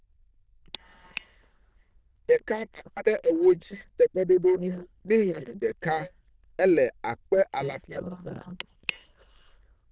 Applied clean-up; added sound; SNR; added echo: neural diffusion model UNIVERSE++.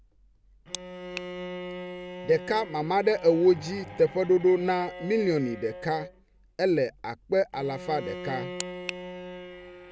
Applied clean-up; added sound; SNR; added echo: none; Bowed string instrument; 13 dB; none.